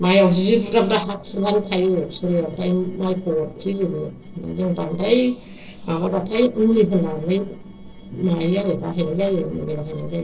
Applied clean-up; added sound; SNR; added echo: neural separator model SepFormer DNS4.